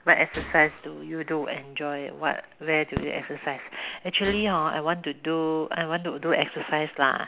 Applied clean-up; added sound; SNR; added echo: none; Fireworks + Gunshot, gunfire; 15 dB; none.